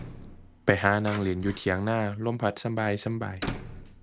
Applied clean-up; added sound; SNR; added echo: none; Door; 13 dB; none.